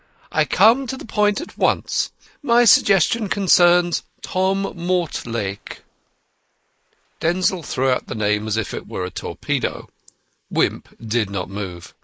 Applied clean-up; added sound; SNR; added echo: neural mask model Resemble Enhance denoiser.